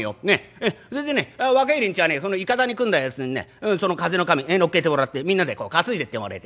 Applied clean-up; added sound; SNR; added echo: none; none; none; none.